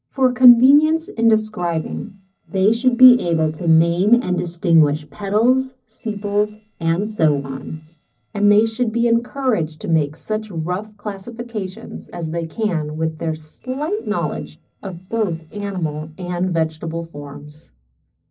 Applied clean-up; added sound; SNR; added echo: neural separator model SepFormer DNS4.